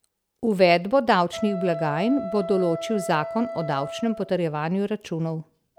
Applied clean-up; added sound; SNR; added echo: none; Wind instrument, woodwind instrument; 12 dB; none.